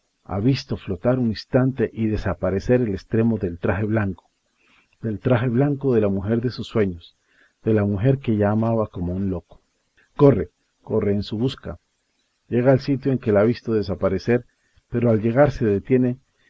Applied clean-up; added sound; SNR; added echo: none; none; none; none.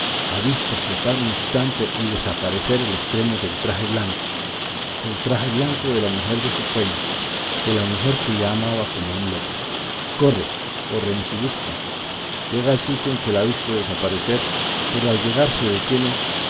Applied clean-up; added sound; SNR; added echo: none; Rain; 1 dB; none.